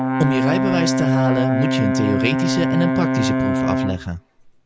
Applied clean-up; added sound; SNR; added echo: none; Brass instrument; -3 dB; none.